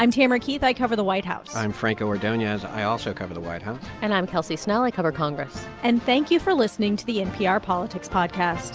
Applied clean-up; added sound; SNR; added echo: none; none; none; none.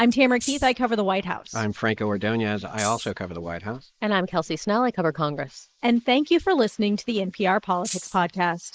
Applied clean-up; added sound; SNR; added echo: neural mask model Resemble Enhance denoiser.